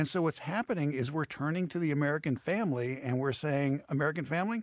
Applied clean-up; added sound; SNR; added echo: neural mask model Resemble Enhance denoiser.